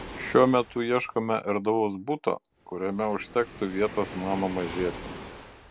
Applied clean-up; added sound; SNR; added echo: none; Waves, surf; 15 dB; none.